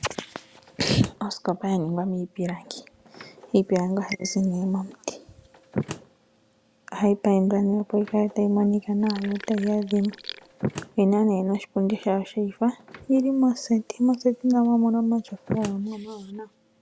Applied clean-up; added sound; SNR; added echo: none; Sink (filling or washing) + Slam; 15 dB; none.